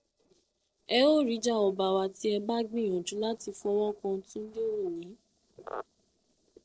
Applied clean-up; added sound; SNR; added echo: neural separator model SepFormer DNS4.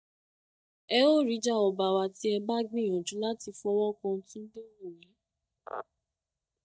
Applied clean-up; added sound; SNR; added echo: neural mask model DeepFilterNet 3.